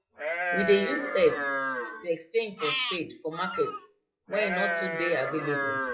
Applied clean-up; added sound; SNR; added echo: classical method WPE with log-MMSE.